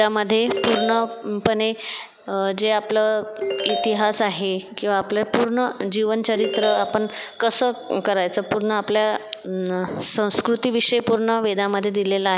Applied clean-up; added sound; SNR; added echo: none; Ringtone; 6 dB; none.